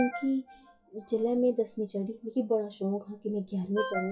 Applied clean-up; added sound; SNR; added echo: classical method WPE with log-MMSE.